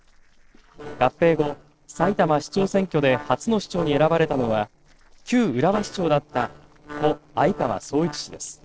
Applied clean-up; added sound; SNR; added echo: neural separator model SepFormer DNS4.